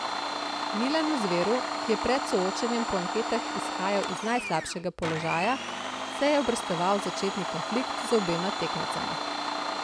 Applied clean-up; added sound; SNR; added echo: none; Domestic sounds, home sounds; 2 dB; none.